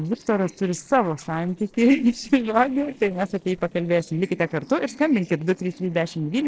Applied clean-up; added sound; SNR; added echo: neural separator model SepFormer DNS4.